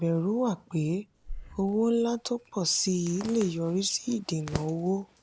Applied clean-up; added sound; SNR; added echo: none; Breathing + Zipper (clothing); 15 dB; none.